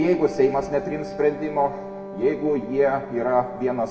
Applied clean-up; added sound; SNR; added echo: none; Wind instrument, woodwind instrument; 12 dB; reverberation time 1.4 s.